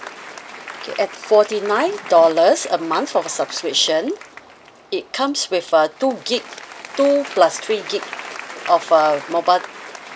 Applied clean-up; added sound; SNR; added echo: none; Applause; 16 dB; none.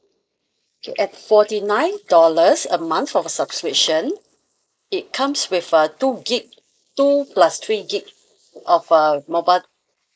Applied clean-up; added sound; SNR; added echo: neural mask model Resemble Enhance denoiser.